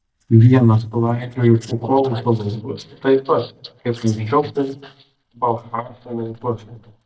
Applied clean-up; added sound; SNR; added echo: neural mask model DeepFilterNet 3.